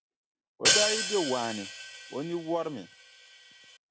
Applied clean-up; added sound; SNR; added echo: none; Hi-hat; -3 dB; none.